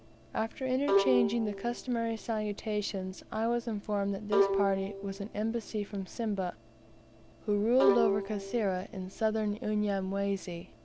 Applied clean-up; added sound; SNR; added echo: none; Bowed string instrument; 3 dB; none.